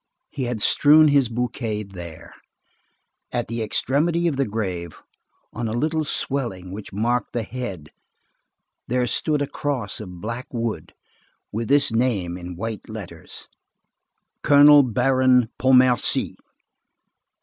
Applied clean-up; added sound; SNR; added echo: none; none; none; none.